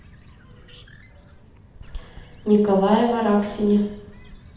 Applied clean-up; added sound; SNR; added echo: none; Bird; 19 dB; reverberation time 0.8 s.